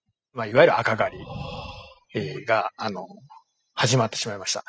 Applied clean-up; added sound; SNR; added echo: classical method spectral subtraction.